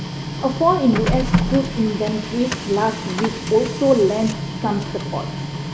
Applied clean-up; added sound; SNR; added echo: none; Printer; 4 dB; none.